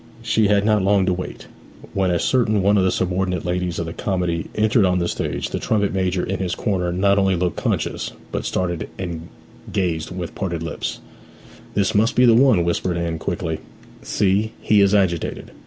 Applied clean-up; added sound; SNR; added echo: none; none; none; none.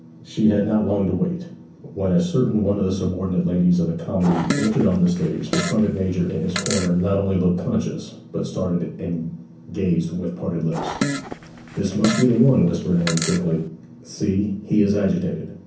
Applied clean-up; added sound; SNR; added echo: none; Fart; 8 dB; reverberation time 0.6 s.